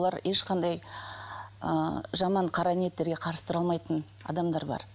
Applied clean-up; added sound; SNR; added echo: none; none; none; none.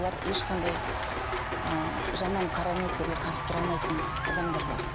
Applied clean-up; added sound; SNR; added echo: none; Applause / Cheering + Rain; -2 dB; none.